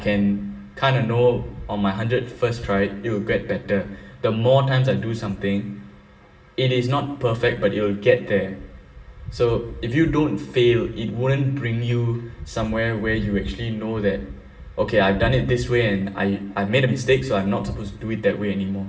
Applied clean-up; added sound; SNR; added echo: none; none; none; reverberation time 0.8 s.